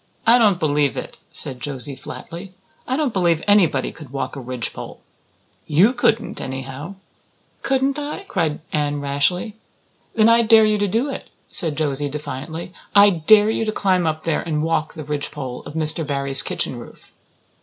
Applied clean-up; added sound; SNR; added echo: none; none; none; none.